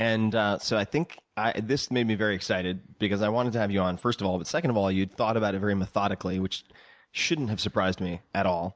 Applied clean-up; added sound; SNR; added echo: none; none; none; none.